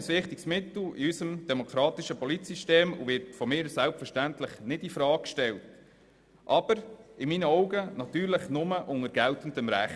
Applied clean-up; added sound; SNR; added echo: none; none; none; none.